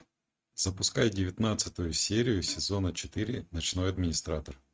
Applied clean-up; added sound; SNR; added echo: neural mask model RNNoise.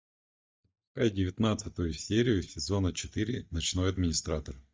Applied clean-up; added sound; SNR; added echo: neural mask model DeepFilterNet 3.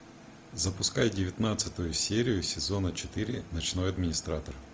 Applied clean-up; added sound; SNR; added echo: none; none; none; none.